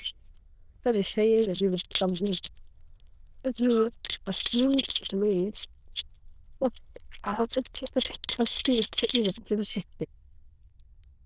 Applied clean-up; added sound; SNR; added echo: neural diffusion model UNIVERSE++.